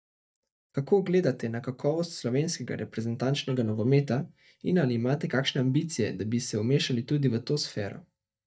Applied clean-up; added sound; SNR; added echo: neural mask model DeepFilterNet 3.